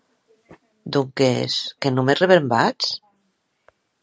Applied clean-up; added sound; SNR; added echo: none; none; none; none.